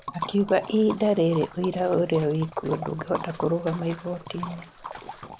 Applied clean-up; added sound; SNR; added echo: none; Liquid; 13 dB; none.